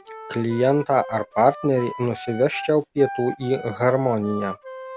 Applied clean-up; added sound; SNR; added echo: none; Wind instrument, woodwind instrument; 14 dB; none.